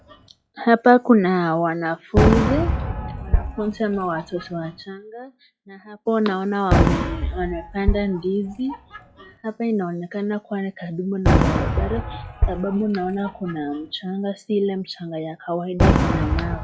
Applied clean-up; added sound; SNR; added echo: classical method log-MMSE.